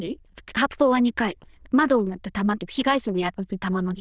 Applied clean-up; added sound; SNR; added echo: neural diffusion model UNIVERSE++.